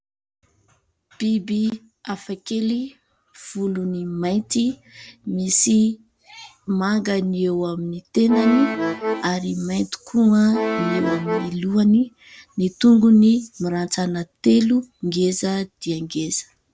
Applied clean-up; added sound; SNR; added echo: none; Accordion; 3 dB; none.